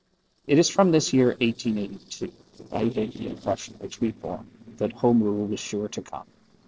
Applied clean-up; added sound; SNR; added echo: neural separator model SepFormer DNS4.